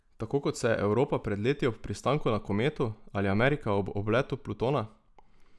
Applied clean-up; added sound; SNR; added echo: none; none; none; none.